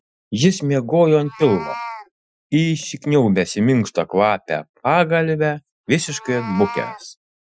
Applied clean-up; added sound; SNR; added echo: classical method Wiener filter.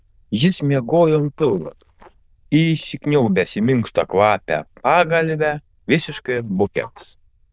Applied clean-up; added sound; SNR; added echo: neural diffusion model UNIVERSE++.